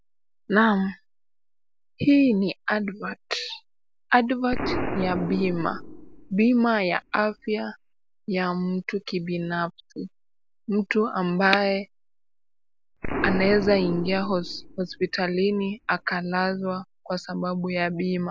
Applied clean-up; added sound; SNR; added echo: none; Explosion; 11 dB; none.